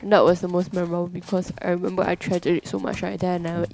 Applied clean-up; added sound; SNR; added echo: none; Run; 19 dB; none.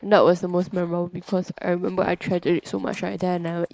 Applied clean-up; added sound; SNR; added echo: neural mask model Resemble Enhance denoiser.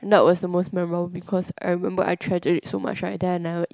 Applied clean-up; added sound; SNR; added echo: none; none; none; none.